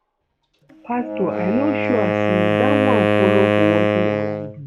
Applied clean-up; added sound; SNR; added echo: none; Wind instrument, woodwind instrument; -4 dB; none.